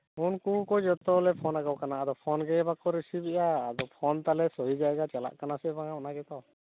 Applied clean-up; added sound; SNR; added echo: none; none; none; none.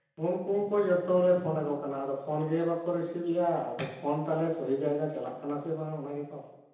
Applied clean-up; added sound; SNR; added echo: none; none; none; reverberation time 0.9 s.